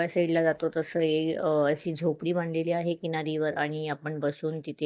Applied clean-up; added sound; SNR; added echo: neural mask model DeepFilterNet 3.